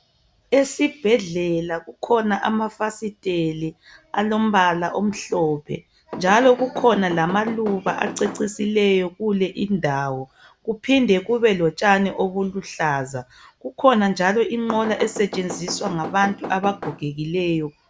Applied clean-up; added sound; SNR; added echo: none; Knock / Wood; 12 dB; none.